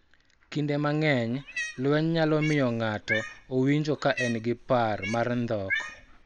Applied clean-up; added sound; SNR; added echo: none; Cat; 10 dB; none.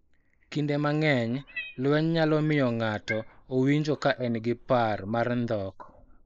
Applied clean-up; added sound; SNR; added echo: neural mask model Resemble Enhance denoiser.